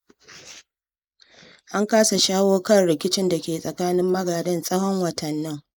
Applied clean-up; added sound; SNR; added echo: neural mask model Resemble Enhance denoiser.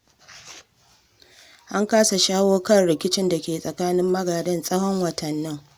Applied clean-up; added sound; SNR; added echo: none; none; none; none.